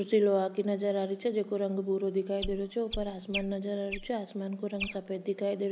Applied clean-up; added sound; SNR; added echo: neural mask model Resemble Enhance denoiser.